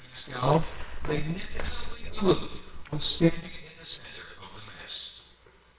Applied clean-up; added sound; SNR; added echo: neural separator model SepFormer WHAMR!.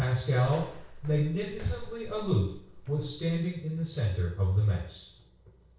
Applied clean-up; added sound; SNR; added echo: neural separator model SepFormer DNS4.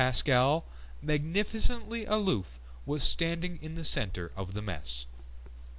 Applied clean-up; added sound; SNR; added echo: none; none; none; none.